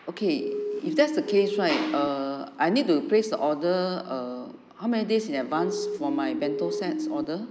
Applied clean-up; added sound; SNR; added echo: none; Siren; 3 dB; none.